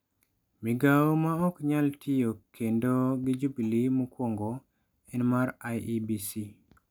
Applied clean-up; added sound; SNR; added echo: none; none; none; none.